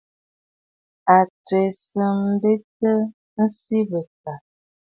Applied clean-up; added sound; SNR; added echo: none; none; none; none.